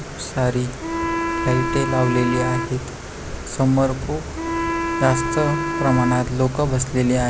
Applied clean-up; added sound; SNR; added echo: none; Wind instrument, woodwind instrument; 5 dB; none.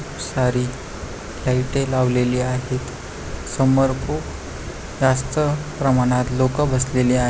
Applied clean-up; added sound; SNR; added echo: none; none; none; none.